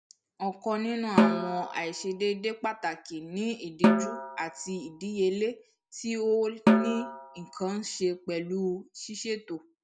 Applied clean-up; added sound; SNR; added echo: none; Snare drum; -1 dB; none.